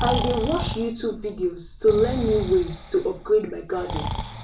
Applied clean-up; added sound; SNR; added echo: none; Breathing; 6 dB; reverberation time 0.3 s.